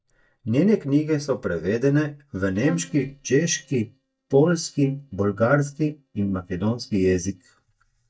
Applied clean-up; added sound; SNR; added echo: neural mask model DeepFilterNet 3.